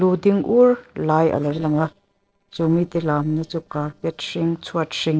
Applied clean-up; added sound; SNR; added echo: neural separator model SepFormer DNS4.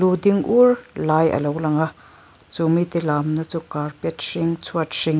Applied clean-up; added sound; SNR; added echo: none; none; none; none.